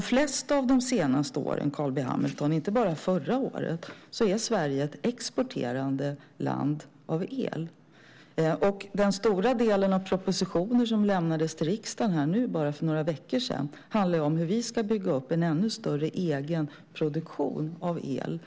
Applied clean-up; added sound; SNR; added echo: none; none; none; none.